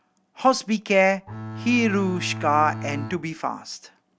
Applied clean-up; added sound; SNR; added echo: none; Bowed string instrument; 9 dB; none.